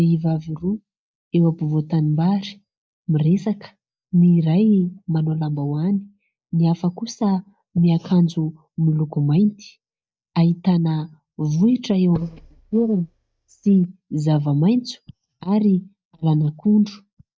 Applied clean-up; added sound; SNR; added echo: neural mask model DeepFilterNet 3.